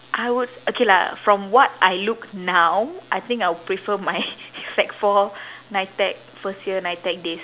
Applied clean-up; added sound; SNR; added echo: none; none; none; none.